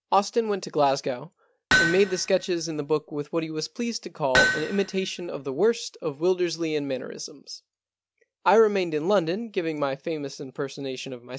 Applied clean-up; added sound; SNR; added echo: none; Hammer; 1 dB; none.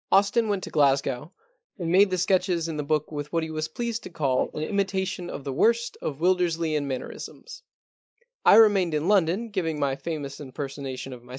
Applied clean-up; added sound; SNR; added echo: neural mask model Resemble Enhance denoiser.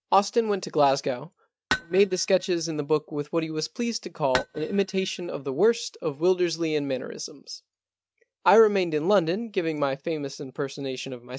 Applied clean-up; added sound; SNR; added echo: neural mask model RNNoise.